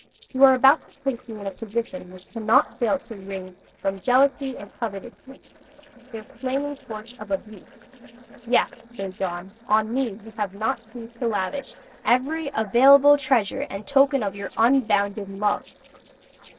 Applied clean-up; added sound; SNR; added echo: neural separator model SepFormer DNS4.